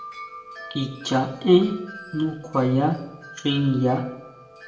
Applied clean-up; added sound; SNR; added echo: none; Wind chime; 18 dB; reverberation time 0.7 s.